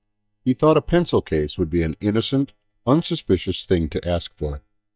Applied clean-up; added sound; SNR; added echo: neural mask model DeepFilterNet 3.